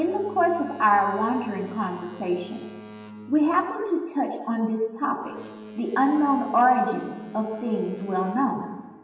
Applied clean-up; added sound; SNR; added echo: none; Boat, Water vehicle; 17 dB; reverberation time 1.2 s.